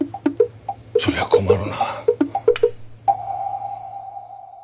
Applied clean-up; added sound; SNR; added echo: none; Cutlery, silverware; 6 dB; none.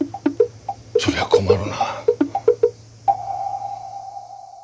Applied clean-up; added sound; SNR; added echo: none; none; none; none.